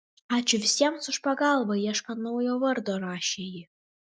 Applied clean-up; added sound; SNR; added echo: none; none; none; none.